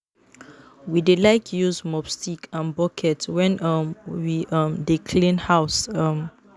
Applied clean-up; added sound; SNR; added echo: none; none; none; none.